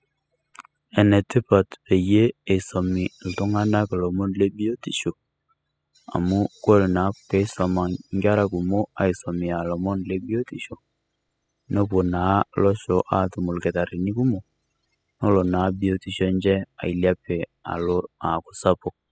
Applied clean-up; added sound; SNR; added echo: classical method spectral subtraction.